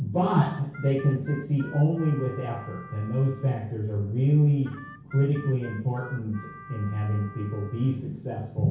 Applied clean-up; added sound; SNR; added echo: none; Harmonica; 20 dB; reverberation time 0.6 s.